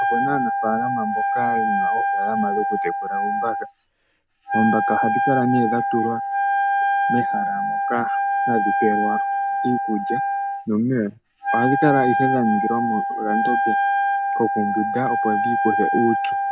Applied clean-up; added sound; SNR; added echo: none; Wind instrument, woodwind instrument; -3 dB; none.